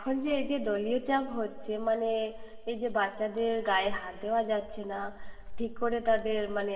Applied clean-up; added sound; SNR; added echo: none; Chirp, tweet; 8 dB; reverberation time 1.7 s.